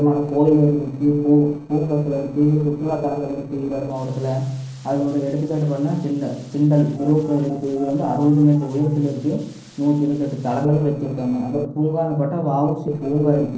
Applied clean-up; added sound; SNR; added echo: neural separator model SepFormer DNS4.